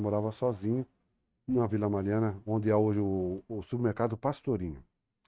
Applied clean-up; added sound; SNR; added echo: neural mask model RNNoise.